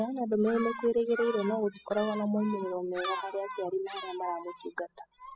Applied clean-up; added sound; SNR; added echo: classical method spectral subtraction.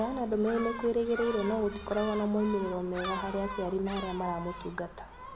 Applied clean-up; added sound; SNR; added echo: none; Gull, seagull; 10 dB; none.